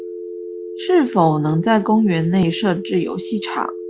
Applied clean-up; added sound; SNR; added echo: none; Telephone; 11 dB; none.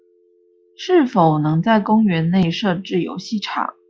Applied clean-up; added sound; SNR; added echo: classical method log-MMSE.